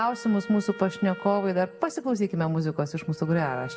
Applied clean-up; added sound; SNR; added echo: none; Wind instrument, woodwind instrument; 17 dB; reverberation time 1.1 s.